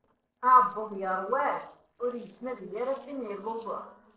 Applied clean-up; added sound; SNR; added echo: neural separator model SepFormer DNS4.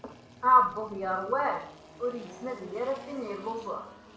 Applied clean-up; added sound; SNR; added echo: none; Engine; 19 dB; reverberation time 0.5 s.